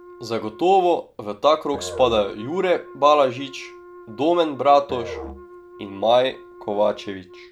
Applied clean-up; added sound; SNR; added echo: none; Wind instrument, woodwind instrument + Musical instrument; 18 dB; none.